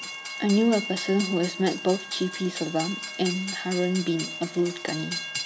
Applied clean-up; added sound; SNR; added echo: none; Train; 8 dB; none.